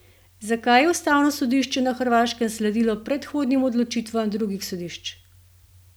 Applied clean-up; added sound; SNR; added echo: none; none; none; none.